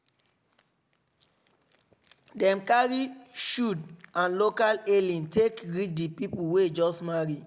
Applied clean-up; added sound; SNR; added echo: none; none; none; none.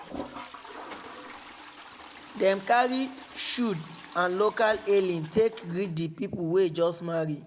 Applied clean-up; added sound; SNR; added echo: none; Toilet flush; 17 dB; none.